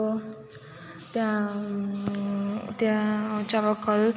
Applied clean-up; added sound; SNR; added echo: none; none; none; none.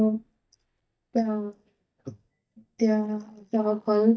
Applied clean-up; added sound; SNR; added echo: neural mask model DeepFilterNet 3.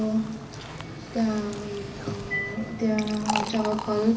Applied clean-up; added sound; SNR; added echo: none; Liquid; 7 dB; reverberation time 0.4 s.